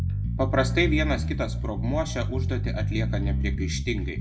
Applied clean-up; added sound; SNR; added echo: none; Bass guitar; -2 dB; reverberation time 0.3 s.